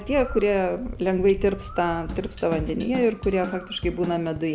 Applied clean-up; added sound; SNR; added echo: none; Bird + Drum kit; 11 dB; none.